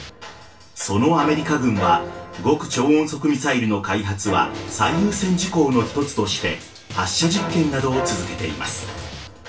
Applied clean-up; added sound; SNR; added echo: none; Drum; 18 dB; reverberation time 0.3 s.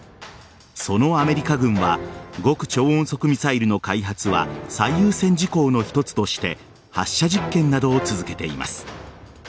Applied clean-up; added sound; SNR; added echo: none; none; none; none.